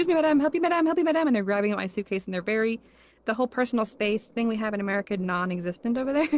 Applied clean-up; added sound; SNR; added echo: neural separator model SepFormer DNS4.